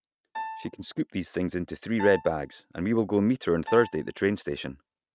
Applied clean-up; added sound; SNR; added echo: neural mask model RNNoise.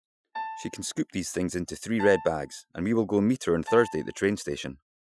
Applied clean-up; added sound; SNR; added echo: classical method Wiener filter.